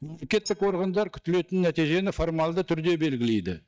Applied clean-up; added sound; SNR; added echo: neural mask model DeepFilterNet 3.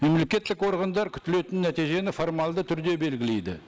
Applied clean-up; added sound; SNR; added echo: neural mask model Resemble Enhance denoiser.